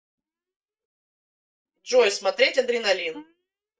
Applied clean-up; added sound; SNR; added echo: neural mask model DeepFilterNet 3.